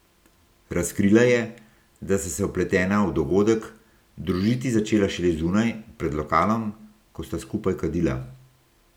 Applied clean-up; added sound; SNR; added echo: none; none; none; none.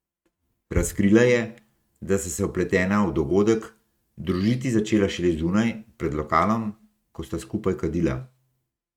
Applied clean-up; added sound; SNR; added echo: neural mask model RNNoise.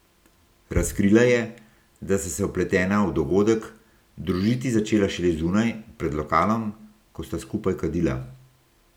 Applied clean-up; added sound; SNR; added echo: none; Bass drum; 13 dB; none.